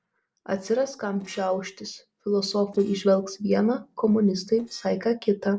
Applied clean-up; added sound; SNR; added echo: neural separator model SepFormer DNS4.